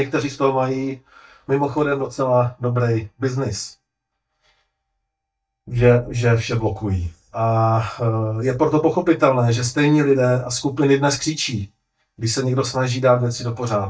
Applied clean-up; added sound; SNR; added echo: neural mask model DeepFilterNet 3.